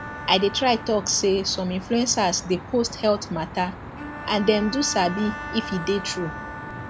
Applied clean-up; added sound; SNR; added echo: none; Traffic noise, roadway noise + Bowed string instrument; 11 dB; none.